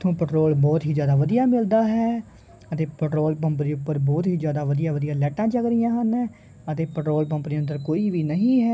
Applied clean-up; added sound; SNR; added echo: none; none; none; none.